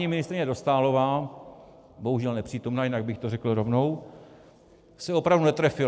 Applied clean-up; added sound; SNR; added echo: none; none; none; none.